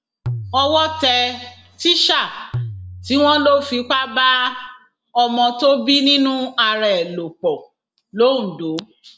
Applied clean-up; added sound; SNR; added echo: none; Tabla; 14 dB; none.